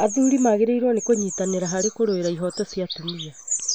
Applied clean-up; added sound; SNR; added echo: neural mask model Resemble Enhance denoiser.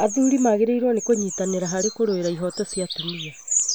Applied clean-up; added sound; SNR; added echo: none; Bird vocalization, bird call, bird song; 8 dB; none.